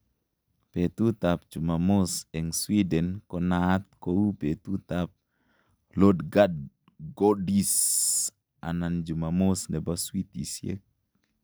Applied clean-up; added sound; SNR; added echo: none; none; none; none.